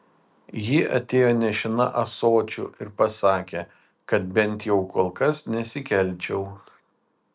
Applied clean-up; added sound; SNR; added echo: none; none; none; none.